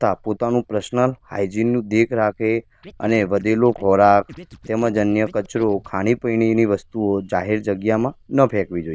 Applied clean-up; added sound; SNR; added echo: neural diffusion model UNIVERSE++.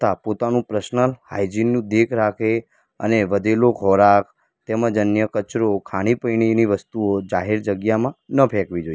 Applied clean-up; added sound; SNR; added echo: none; none; none; none.